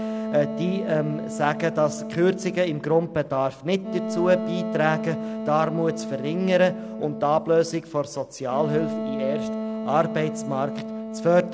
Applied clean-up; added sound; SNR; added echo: none; Wind instrument, woodwind instrument; 7 dB; none.